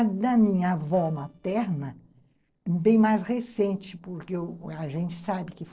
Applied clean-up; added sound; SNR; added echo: neural separator model SepFormer DNS4.